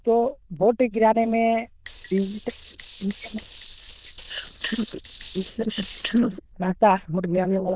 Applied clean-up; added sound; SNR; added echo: neural diffusion model UNIVERSE++.